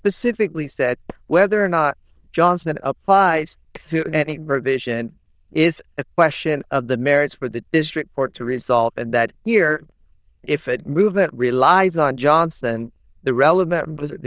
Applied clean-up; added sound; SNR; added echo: neural diffusion model UNIVERSE++.